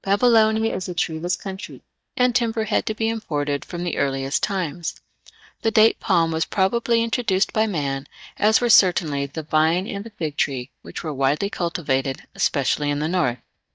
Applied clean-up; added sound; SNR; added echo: neural mask model DeepFilterNet 3.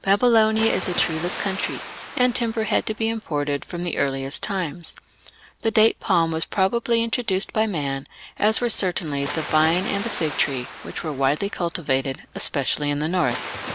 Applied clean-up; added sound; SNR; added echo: none; Water; 13 dB; none.